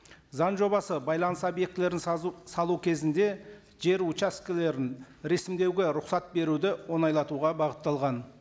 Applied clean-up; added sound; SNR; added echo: none; none; none; none.